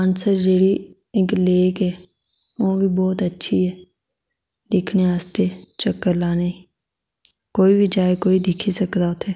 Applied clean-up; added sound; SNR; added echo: none; none; none; none.